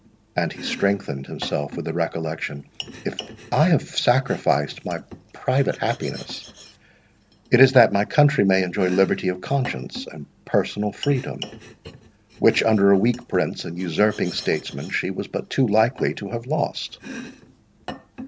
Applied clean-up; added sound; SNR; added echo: none; Domestic sounds, home sounds; 18 dB; none.